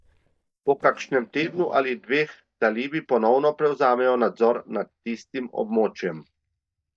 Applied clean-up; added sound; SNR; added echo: neural mask model DeepFilterNet 3.